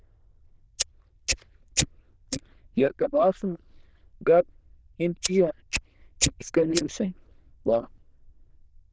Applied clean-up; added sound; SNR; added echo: neural diffusion model UNIVERSE++.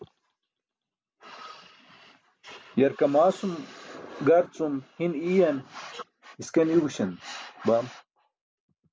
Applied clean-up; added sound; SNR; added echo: none; none; none; none.